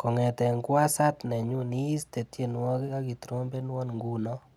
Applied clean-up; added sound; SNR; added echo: none; none; none; none.